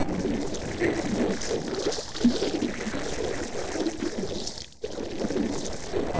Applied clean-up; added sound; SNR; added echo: neural separator model SepFormer DNS4.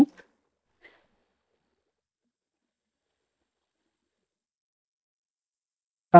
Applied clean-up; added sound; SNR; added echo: neural mask model DeepFilterNet 3.